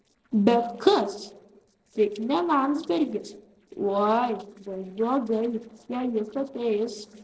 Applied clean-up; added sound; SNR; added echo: neural separator model SepFormer DNS4.